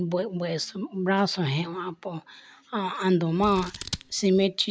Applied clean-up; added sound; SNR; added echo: none; Scissors; 13 dB; none.